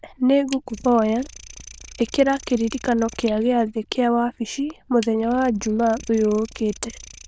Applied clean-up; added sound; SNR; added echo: neural diffusion model UNIVERSE++.